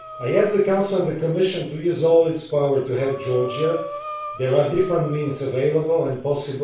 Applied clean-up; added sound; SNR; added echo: none; Breathing; 15 dB; reverberation time 0.4 s.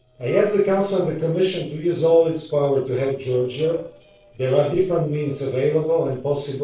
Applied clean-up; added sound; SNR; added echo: neural separator model SepFormer DNS4.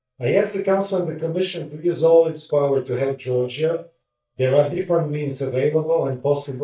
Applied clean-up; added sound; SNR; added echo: neural mask model DeepFilterNet 3.